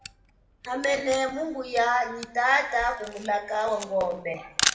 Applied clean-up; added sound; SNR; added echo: none; Camera; 9 dB; reverberation time 0.8 s.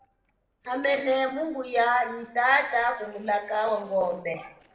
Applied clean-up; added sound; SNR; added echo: neural separator model SepFormer DNS4.